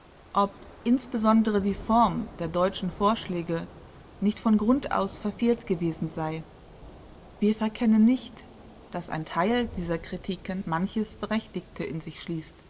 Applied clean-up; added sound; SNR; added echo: none; Thunder / Rain; 19 dB; reverberation time 0.3 s.